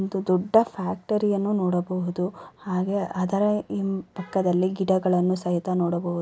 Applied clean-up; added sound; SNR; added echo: none; none; none; none.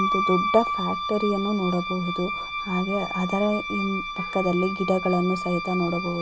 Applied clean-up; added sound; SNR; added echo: none; Wind instrument, woodwind instrument; 4 dB; none.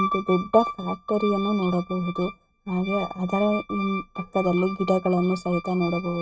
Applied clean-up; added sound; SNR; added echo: neural mask model RNNoise.